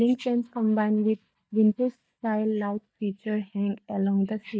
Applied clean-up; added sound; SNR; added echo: neural mask model DeepFilterNet 3.